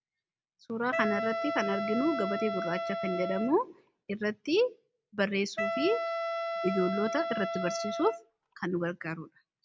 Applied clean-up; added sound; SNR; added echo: none; Wind instrument, woodwind instrument; 2 dB; none.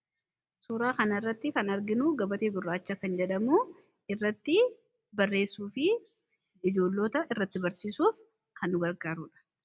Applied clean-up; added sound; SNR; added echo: none; none; none; none.